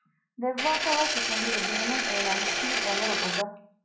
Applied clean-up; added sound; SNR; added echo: none; Engine; -4 dB; reverberation time 0.5 s.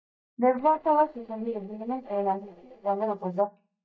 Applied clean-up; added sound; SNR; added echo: neural mask model DeepFilterNet 3.